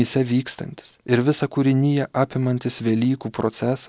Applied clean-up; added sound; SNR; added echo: none; none; none; none.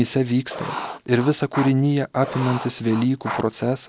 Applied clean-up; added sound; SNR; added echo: none; Writing; 11 dB; none.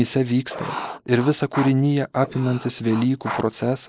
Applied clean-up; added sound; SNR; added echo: neural mask model Resemble Enhance denoiser.